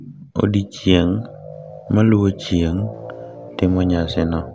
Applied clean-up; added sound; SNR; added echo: none; none; none; none.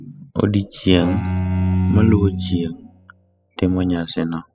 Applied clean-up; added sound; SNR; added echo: classical method spectral subtraction.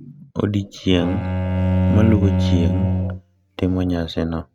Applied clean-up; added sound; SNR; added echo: neural mask model RNNoise.